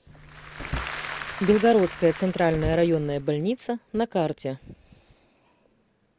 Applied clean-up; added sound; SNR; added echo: none; Applause / Crowd + Car; 10 dB; none.